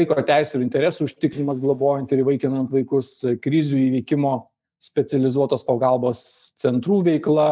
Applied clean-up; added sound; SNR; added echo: neural mask model DeepFilterNet 3.